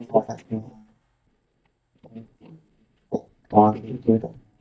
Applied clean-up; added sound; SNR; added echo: neural mask model DeepFilterNet 3.